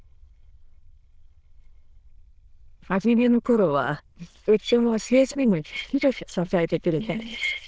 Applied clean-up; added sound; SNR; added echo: neural diffusion model UNIVERSE++.